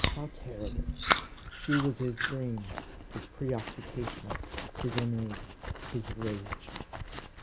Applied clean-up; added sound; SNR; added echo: none; Chewing, mastication; -1 dB; none.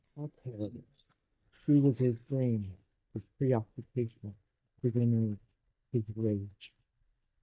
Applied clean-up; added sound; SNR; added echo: neural mask model DeepFilterNet 3.